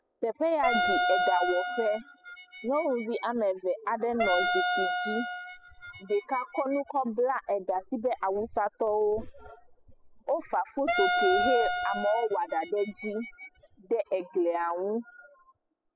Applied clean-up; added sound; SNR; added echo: classical method spectral subtraction.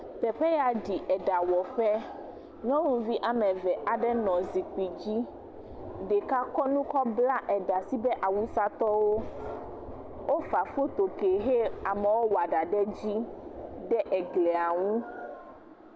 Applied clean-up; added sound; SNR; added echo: none; none; none; none.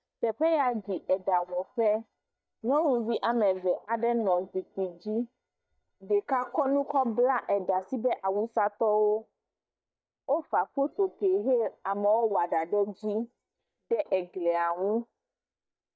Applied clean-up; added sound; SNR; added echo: neural mask model DeepFilterNet 3.